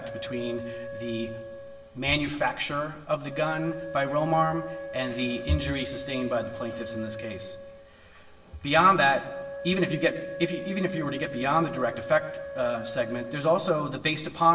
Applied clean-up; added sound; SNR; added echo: none; Wind instrument, woodwind instrument; 11 dB; reverberation time 0.8 s.